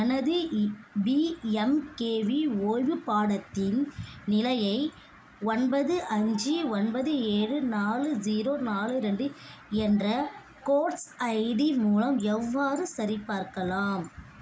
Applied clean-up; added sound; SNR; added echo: none; none; none; none.